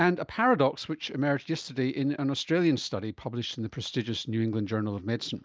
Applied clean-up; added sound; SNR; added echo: none; none; none; none.